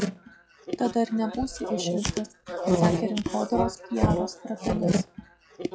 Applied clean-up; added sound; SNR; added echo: classical method log-MMSE.